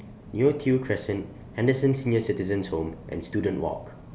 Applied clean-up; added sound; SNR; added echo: none; none; none; none.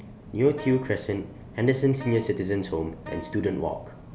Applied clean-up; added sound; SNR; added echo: none; Wind instrument, woodwind instrument; 19 dB; none.